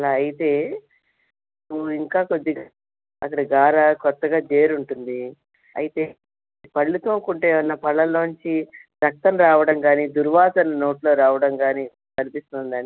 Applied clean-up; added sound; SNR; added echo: none; none; none; none.